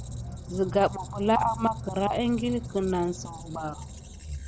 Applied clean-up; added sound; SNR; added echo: none; Squeak; 10 dB; none.